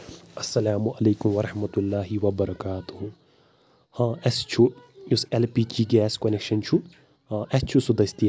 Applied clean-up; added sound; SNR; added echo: none; none; none; none.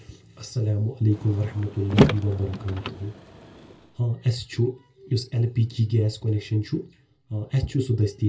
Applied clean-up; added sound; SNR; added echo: none; Car; 2 dB; reverberation time 0.2 s.